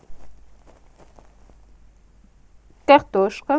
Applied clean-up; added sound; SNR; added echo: none; none; none; none.